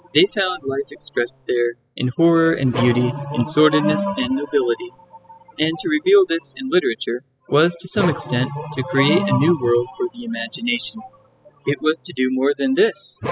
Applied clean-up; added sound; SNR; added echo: classical method spectral subtraction.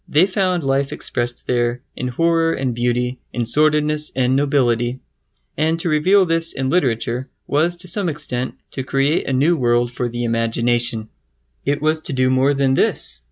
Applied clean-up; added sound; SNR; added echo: none; none; none; none.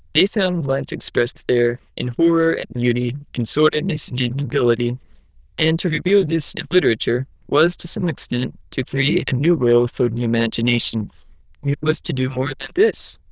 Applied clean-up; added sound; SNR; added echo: neural diffusion model UNIVERSE++.